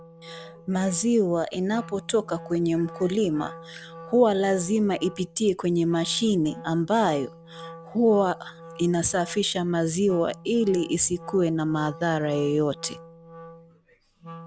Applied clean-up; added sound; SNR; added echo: none; Wind instrument, woodwind instrument; 19 dB; none.